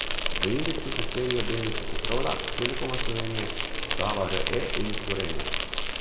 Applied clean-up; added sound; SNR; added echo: none; Insect; -4 dB; reverberation time 1.2 s.